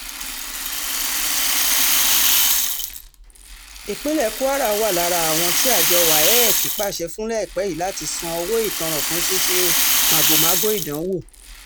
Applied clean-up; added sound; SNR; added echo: none; Rattle (instrument); -5 dB; none.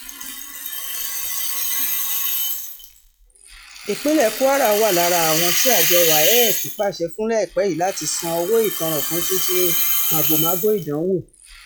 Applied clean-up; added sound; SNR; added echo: classical method log-MMSE.